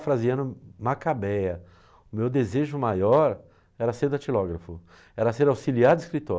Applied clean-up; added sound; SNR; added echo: none; none; none; none.